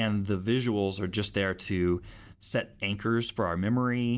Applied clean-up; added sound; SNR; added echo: none; none; none; none.